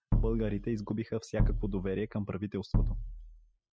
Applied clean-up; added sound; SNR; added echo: classical method spectral subtraction.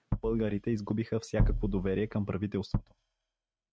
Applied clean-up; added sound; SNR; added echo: neural mask model RNNoise.